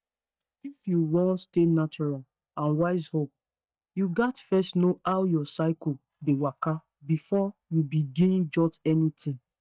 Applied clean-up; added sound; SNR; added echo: neural mask model DeepFilterNet 3.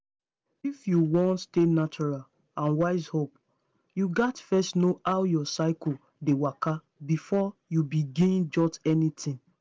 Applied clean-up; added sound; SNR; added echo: none; none; none; none.